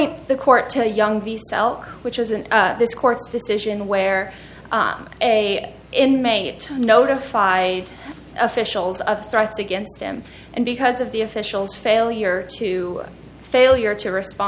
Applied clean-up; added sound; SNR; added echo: none; none; none; none.